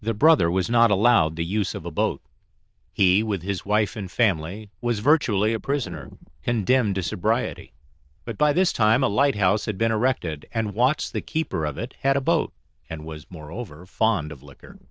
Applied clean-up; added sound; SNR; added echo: neural diffusion model UNIVERSE++.